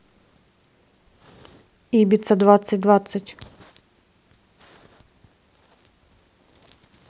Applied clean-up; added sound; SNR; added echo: none; none; none; none.